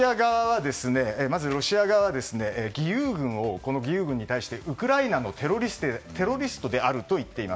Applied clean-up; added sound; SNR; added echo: none; none; none; none.